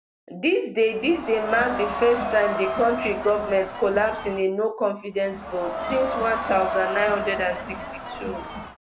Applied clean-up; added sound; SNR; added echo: none; Crowd; 6 dB; none.